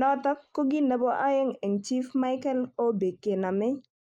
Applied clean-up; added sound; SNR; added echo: neural mask model Resemble Enhance denoiser.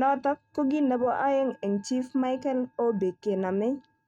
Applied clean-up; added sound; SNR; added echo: neural mask model RNNoise.